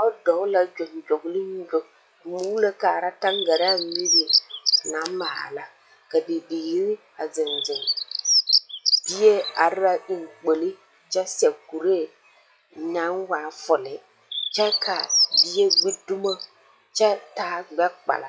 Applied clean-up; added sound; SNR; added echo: classical method log-MMSE.